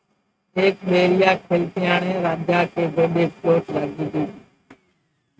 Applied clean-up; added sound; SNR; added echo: neural mask model RNNoise.